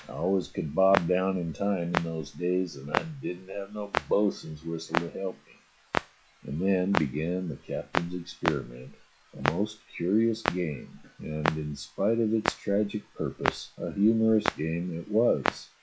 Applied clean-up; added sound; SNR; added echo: classical method log-MMSE.